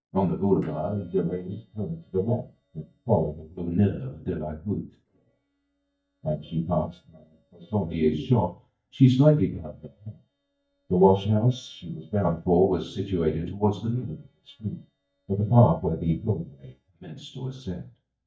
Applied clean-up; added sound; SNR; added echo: neural mask model DeepFilterNet 3.